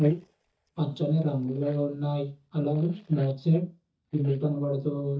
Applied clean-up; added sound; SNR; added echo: neural mask model DeepFilterNet 3.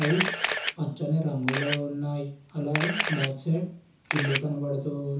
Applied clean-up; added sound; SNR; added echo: none; Camera; 3 dB; reverberation time 0.6 s.